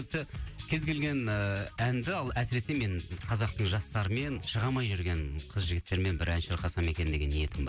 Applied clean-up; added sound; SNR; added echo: none; none; none; none.